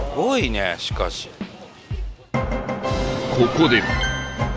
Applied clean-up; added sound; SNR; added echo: none; Drum / Drum kit; 8 dB; none.